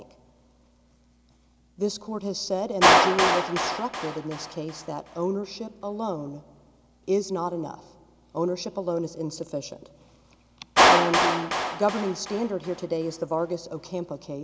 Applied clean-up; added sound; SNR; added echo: none; Clapping; -3 dB; none.